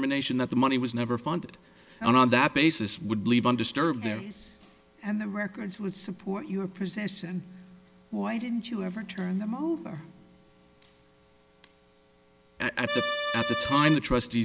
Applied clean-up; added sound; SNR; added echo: none; Accordion; 1 dB; none.